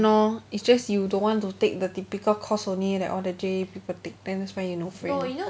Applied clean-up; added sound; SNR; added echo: none; none; none; none.